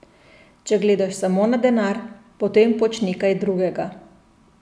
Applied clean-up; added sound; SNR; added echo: none; none; none; none.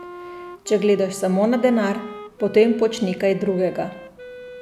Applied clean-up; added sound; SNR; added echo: none; Wind instrument, woodwind instrument; 16 dB; none.